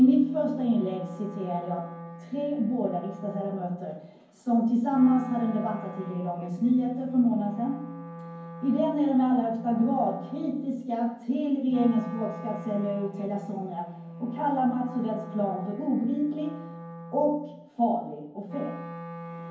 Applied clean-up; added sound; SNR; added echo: none; Wind instrument, woodwind instrument; 14 dB; reverberation time 0.9 s.